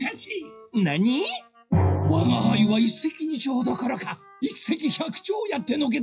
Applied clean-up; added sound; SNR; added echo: classical method WPE with log-MMSE.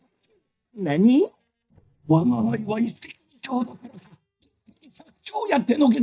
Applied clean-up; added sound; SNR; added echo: neural mask model DeepFilterNet 3.